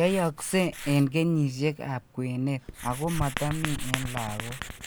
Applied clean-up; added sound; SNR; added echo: none; Writing; 9 dB; none.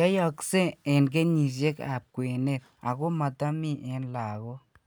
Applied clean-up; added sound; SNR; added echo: none; none; none; none.